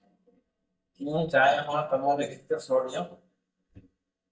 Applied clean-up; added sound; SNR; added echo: neural mask model DeepFilterNet 3.